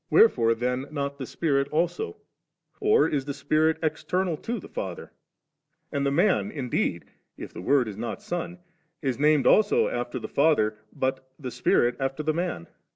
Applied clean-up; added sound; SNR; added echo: none; none; none; none.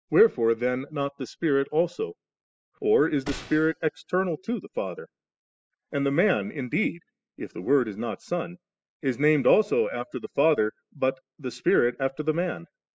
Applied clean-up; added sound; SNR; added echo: classical method spectral subtraction.